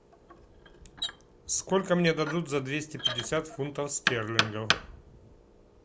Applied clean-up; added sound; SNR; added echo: none; Knock; 4 dB; none.